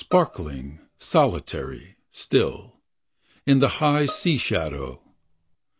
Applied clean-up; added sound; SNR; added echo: none; Bowed string instrument; 18 dB; none.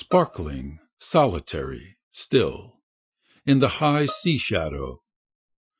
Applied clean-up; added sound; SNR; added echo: classical method Wiener filter.